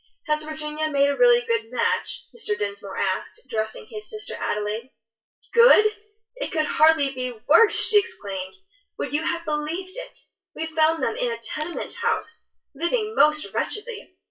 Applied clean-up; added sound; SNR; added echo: classical method WPE with log-MMSE.